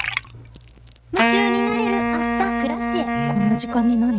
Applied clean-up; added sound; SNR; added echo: neural mask model RNNoise.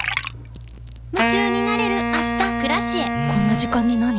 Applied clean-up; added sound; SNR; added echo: none; Liquid + Wind instrument, woodwind instrument; 1 dB; none.